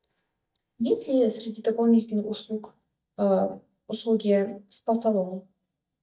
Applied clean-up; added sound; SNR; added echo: neural mask model DeepFilterNet 3.